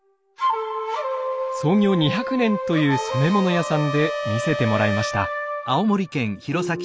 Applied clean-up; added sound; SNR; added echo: none; Trumpet; 15 dB; none.